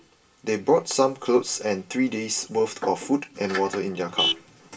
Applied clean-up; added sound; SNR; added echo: none; Vehicle horn, car horn, honking; 11 dB; reverberation time 0.2 s.